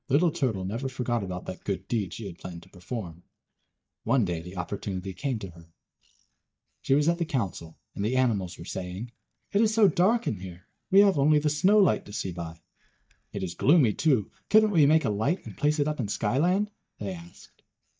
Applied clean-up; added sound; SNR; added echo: neural mask model DeepFilterNet 3.